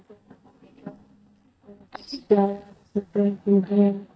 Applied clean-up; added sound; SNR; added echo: neural mask model DeepFilterNet 3.